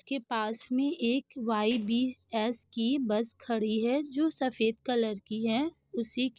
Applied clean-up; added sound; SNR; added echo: neural separator model SepFormer DNS4.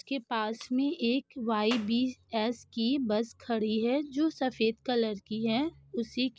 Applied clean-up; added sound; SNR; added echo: none; Clapping; 13 dB; none.